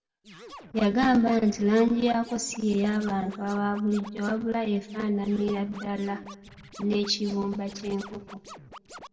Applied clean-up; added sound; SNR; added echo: none; Scratching (performance technique); 19 dB; reverberation time 1.1 s.